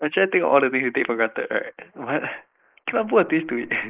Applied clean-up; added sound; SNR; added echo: neural mask model Resemble Enhance denoiser.